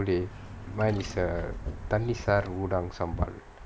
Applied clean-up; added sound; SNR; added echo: none; Trickle, dribble / Chirp, tweet; 9 dB; none.